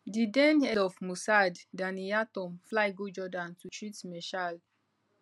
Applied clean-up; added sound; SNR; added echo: none; none; none; none.